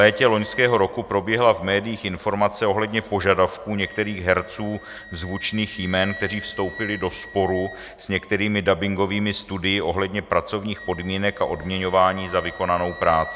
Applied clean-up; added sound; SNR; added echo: none; Wind instrument, woodwind instrument; 19 dB; none.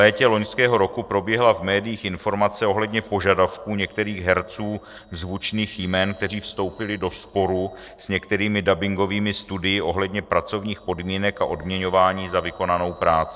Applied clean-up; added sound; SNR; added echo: neural separator model SepFormer DNS4.